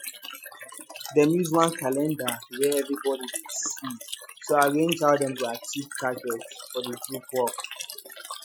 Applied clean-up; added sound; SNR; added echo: classical method Wiener filter.